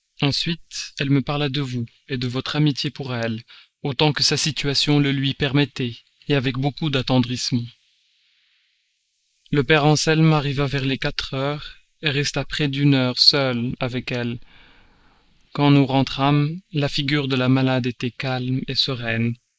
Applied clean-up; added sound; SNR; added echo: neural mask model Resemble Enhance denoiser.